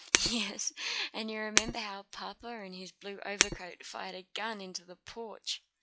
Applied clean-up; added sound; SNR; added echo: classical method log-MMSE.